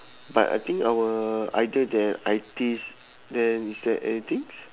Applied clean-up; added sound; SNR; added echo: none; none; none; none.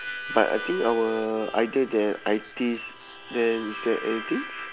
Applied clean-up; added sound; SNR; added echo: none; Harmonica; 11 dB; none.